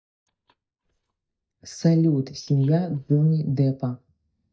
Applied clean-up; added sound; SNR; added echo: neural mask model DeepFilterNet 3.